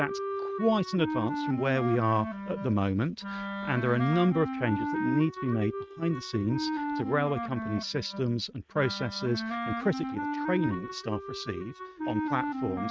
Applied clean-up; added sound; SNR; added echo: neural mask model RNNoise.